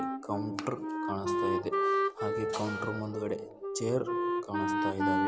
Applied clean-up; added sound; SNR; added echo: none; Wind instrument, woodwind instrument; -4 dB; none.